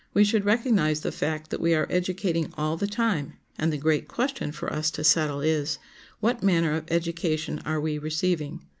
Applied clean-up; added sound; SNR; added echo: none; none; none; none.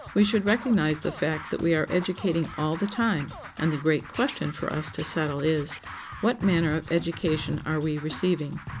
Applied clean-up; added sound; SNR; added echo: none; Scratching (performance technique); 14 dB; none.